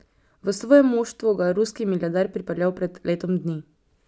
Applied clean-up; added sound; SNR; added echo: none; none; none; none.